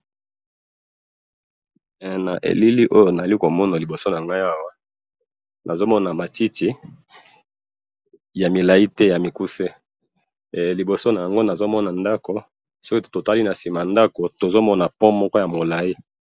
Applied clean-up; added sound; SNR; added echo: neural mask model Resemble Enhance denoiser.